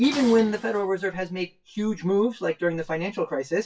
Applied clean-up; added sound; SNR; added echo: classical method WPE with log-MMSE.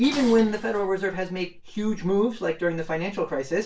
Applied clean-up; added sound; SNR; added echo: none; Dishes, pots, and pans; 19 dB; reverberation time 0.2 s.